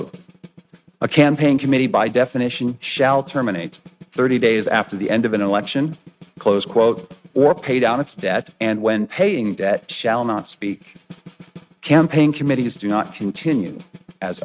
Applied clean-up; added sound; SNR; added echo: neural mask model RNNoise.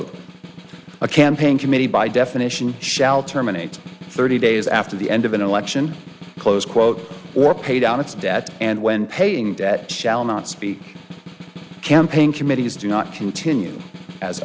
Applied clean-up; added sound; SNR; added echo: none; Snare drum; 17 dB; none.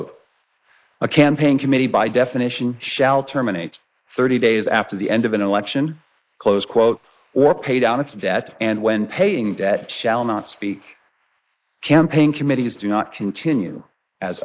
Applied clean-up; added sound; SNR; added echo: neural mask model Resemble Enhance denoiser.